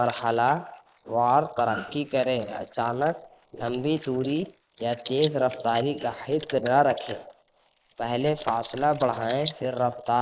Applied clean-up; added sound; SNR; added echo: neural mask model Resemble Enhance denoiser.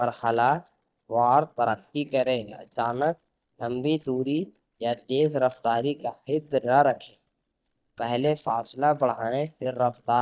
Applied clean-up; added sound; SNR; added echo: neural mask model DeepFilterNet 3.